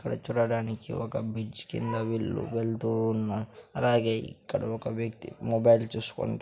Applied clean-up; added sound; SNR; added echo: none; none; none; none.